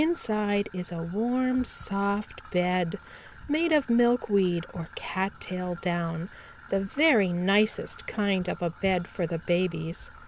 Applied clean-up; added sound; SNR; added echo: none; Trickle, dribble / Traffic noise, roadway noise; 20 dB; none.